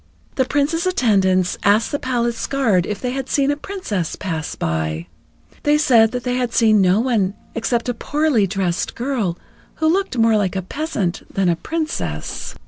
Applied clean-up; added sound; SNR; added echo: none; none; none; none.